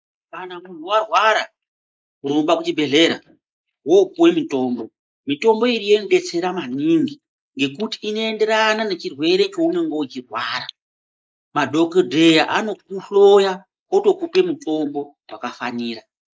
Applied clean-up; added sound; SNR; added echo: neural mask model Resemble Enhance denoiser.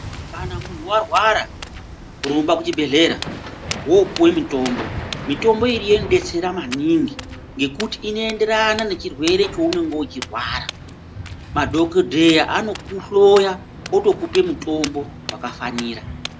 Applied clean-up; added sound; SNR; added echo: none; Walk, footsteps + Hammer; 12 dB; none.